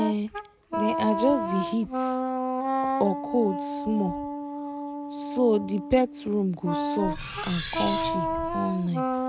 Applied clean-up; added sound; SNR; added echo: none; Wind instrument, woodwind instrument + Cutlery, silverware; 1 dB; none.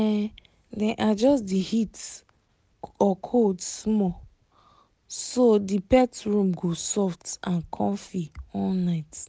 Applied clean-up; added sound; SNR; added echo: none; none; none; none.